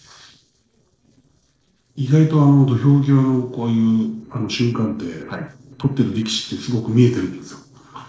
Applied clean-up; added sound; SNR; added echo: neural separator model SepFormer DNS4.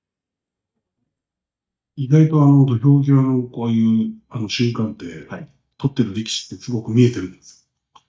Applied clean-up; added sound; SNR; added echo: neural mask model DeepFilterNet 3.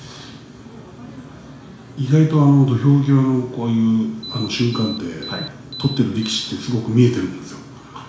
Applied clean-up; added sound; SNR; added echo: none; Alarm; 15 dB; reverberation time 0.7 s.